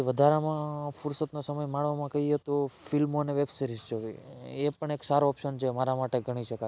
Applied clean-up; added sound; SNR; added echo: none; none; none; none.